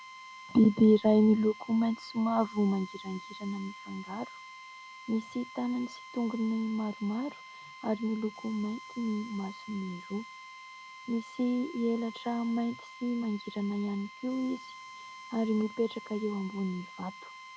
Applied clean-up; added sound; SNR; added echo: none; Drill; 17 dB; none.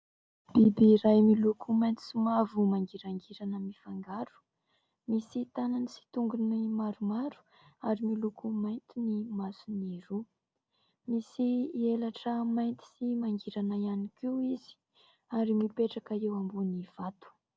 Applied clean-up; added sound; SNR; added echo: none; none; none; none.